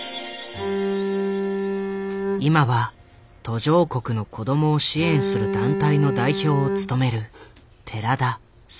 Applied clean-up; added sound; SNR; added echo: none; Bowed string instrument; 2 dB; none.